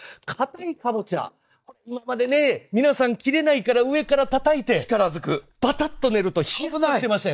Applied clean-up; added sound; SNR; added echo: neural mask model DeepFilterNet 3.